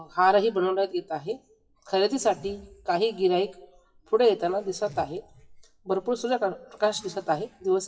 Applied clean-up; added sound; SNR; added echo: classical method WPE with log-MMSE.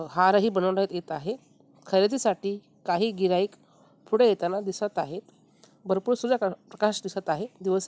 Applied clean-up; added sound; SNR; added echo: none; none; none; none.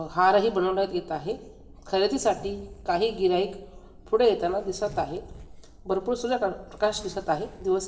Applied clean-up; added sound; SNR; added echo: none; Zipper (clothing); 20 dB; reverberation time 0.8 s.